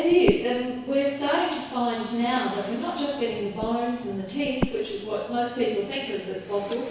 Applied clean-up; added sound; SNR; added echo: none; Breathing; 11 dB; reverberation time 1.1 s.